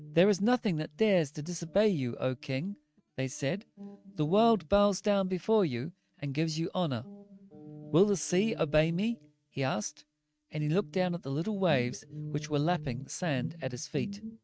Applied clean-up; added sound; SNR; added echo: neural mask model RNNoise.